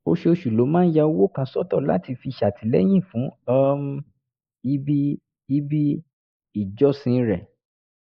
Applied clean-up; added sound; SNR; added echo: neural mask model Resemble Enhance denoiser.